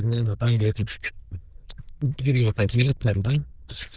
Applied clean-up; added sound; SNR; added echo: neural diffusion model UNIVERSE++.